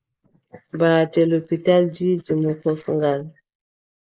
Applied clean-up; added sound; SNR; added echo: neural mask model Resemble Enhance denoiser.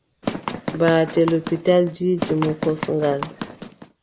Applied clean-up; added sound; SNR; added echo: none; Run; 9 dB; none.